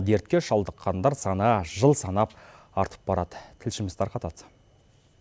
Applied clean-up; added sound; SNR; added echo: none; none; none; none.